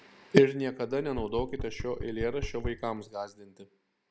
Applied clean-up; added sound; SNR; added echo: none; Knock; 9 dB; none.